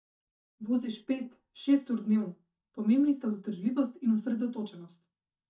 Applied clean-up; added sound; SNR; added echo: neural mask model DeepFilterNet 3.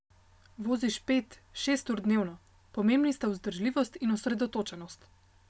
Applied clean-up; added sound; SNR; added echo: none; none; none; none.